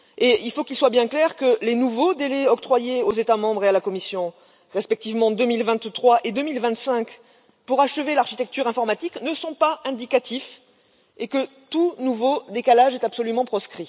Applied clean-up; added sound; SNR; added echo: none; none; none; none.